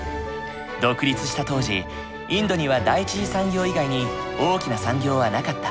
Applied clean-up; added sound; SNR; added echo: none; none; none; none.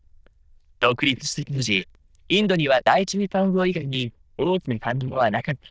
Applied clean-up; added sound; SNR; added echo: neural diffusion model UNIVERSE++.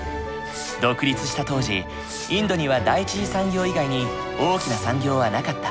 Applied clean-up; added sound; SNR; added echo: none; Fireworks; 18 dB; none.